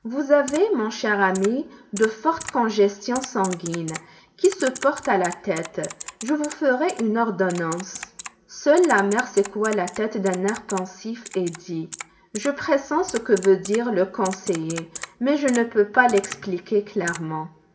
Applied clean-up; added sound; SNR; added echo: none; Typing; 16 dB; reverberation time 1.0 s.